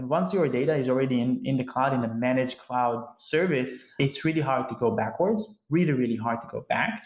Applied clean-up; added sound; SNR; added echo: none; none; none; none.